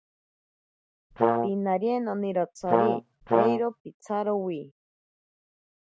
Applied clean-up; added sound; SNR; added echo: none; Brass instrument; -5 dB; none.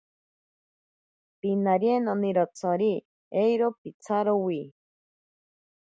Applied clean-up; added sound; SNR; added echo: none; none; none; none.